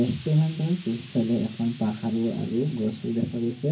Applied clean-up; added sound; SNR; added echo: none; Explosion; 18 dB; reverberation time 0.3 s.